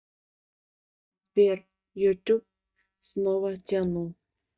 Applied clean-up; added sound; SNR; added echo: neural mask model DeepFilterNet 3.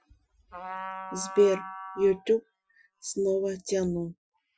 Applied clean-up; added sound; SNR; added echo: classical method Wiener filter.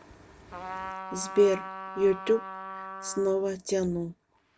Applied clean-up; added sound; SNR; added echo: none; Trumpet; 12 dB; none.